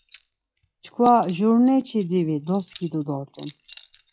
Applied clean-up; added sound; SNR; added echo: classical method log-MMSE.